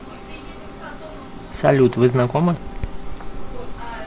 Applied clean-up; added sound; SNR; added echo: none; Cricket; 9 dB; none.